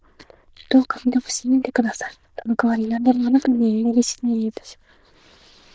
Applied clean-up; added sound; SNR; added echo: neural diffusion model UNIVERSE++.